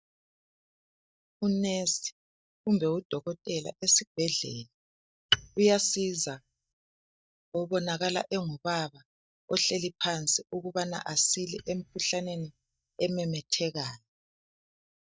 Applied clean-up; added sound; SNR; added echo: neural mask model DeepFilterNet 3.